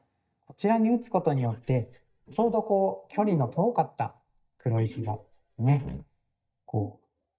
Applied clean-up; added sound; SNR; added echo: neural mask model DeepFilterNet 3.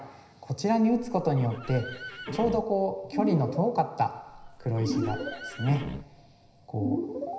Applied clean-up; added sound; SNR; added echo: none; Livestock, farm animals, working animals; 14 dB; reverberation time 0.9 s.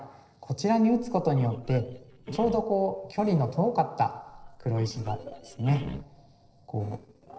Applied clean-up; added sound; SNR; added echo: neural separator model SepFormer DNS4.